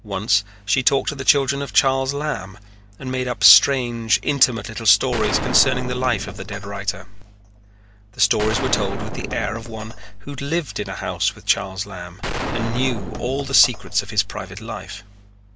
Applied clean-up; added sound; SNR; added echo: none; Gunshot, gunfire; 5 dB; none.